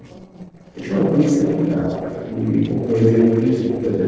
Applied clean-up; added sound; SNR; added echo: neural separator model SepFormer DNS4.